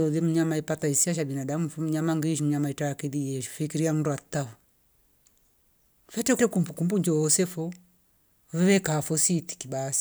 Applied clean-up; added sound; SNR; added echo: none; none; none; none.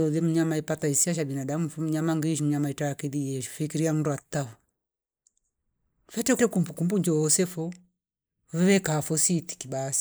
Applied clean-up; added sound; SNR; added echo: neural mask model Resemble Enhance denoiser.